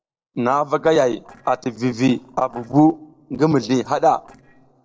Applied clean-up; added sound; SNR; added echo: neural separator model SepFormer DNS4.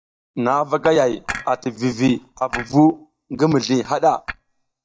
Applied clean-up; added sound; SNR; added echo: neural mask model DeepFilterNet 3.